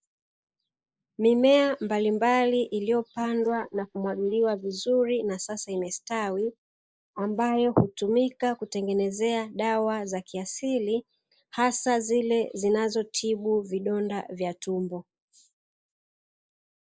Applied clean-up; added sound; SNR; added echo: neural mask model Resemble Enhance denoiser.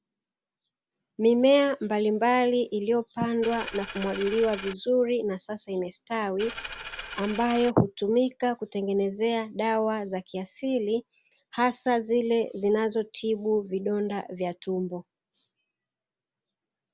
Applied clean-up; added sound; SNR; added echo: none; Coin (dropping); 10 dB; none.